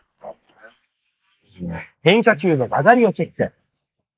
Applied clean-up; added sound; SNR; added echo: neural mask model Resemble Enhance denoiser.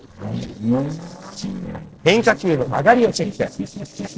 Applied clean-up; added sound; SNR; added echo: neural separator model SepFormer DNS4.